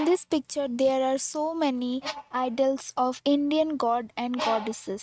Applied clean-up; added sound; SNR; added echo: neural mask model RNNoise.